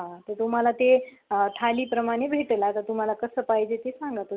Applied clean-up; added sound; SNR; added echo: none; none; none; none.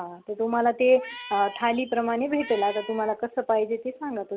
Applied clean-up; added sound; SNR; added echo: none; Meow; 16 dB; none.